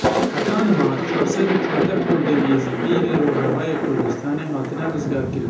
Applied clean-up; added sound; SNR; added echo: none; Thunder; 0 dB; reverberation time 0.6 s.